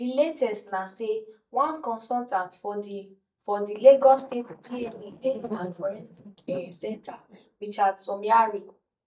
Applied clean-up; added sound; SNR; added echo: neural mask model DeepFilterNet 3.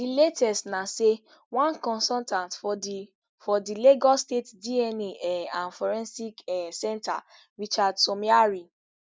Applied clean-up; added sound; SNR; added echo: none; none; none; none.